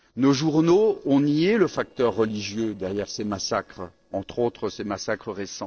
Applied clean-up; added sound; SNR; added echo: neural separator model SepFormer DNS4.